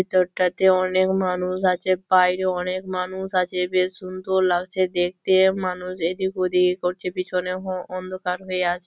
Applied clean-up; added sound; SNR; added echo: none; none; none; none.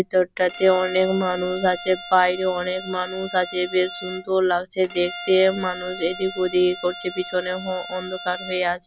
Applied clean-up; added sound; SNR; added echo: none; Bowed string instrument; 13 dB; none.